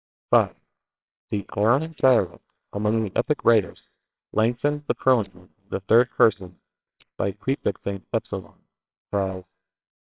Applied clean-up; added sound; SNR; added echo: neural separator model SepFormer WHAMR!.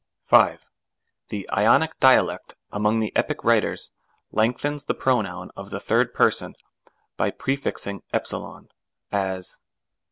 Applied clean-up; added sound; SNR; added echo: none; none; none; none.